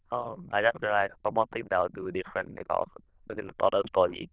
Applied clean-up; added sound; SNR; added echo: neural diffusion model UNIVERSE++.